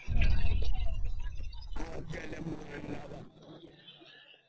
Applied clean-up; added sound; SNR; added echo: neural separator model SepFormer DNS4.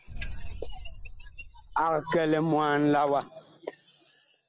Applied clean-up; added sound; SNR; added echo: none; Boom; 9 dB; none.